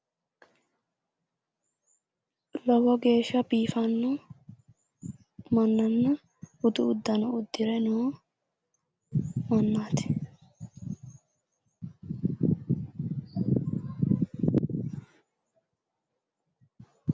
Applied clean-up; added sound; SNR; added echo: none; none; none; none.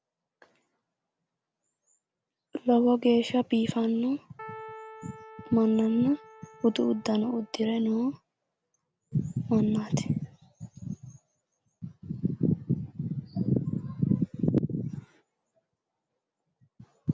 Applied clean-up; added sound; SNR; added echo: none; Keyboard (musical); 18 dB; none.